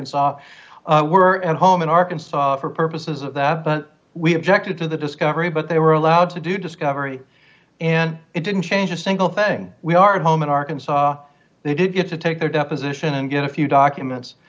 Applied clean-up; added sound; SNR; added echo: none; none; none; none.